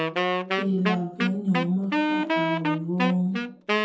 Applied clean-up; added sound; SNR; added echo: none; Wind instrument, woodwind instrument; 0 dB; reverberation time 0.6 s.